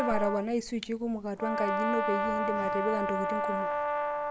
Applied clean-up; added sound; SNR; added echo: none; Brass instrument; -1 dB; none.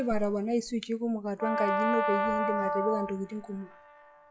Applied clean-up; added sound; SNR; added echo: classical method log-MMSE.